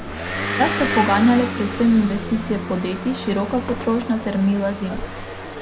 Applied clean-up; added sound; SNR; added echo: none; Motor vehicle (road) / Engine; 6 dB; none.